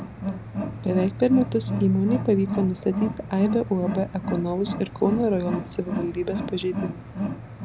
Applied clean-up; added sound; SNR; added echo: none; Wild animals; 5 dB; none.